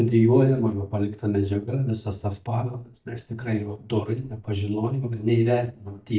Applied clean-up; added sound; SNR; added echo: neural mask model DeepFilterNet 3.